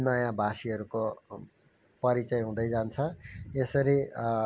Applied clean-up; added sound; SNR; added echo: none; none; none; none.